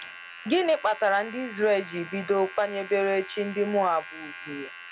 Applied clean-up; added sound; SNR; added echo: none; Domestic sounds, home sounds; 15 dB; none.